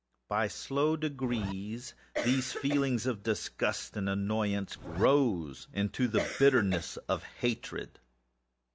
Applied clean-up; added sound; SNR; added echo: none; Zipper (clothing) + Cough; 6 dB; none.